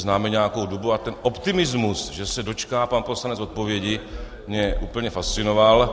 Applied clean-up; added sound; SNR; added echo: none; none; none; none.